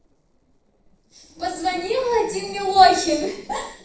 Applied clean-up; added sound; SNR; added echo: neural separator model SepFormer DNS4.